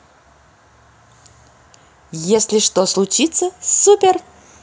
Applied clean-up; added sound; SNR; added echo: none; none; none; none.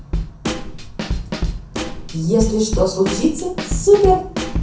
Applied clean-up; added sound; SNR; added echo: none; Snare drum / Drum kit; 4 dB; reverberation time 0.6 s.